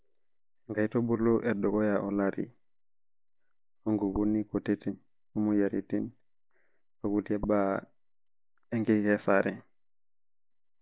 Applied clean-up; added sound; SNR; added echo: none; none; none; none.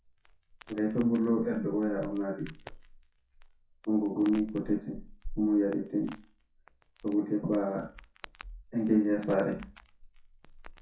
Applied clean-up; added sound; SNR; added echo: classical method WPE with log-MMSE.